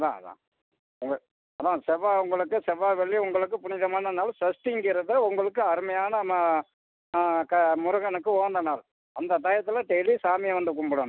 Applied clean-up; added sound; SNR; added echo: none; none; none; none.